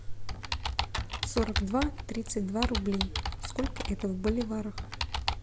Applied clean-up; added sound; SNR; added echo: none; Computer keyboard; 1 dB; none.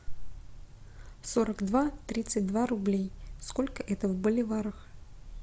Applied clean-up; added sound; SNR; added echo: none; none; none; none.